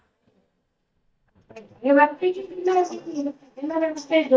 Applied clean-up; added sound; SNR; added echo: neural mask model DeepFilterNet 3.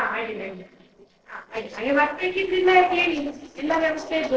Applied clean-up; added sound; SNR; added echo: neural separator model SepFormer DNS4.